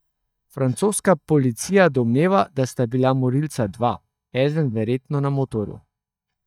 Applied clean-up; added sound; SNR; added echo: neural mask model DeepFilterNet 3.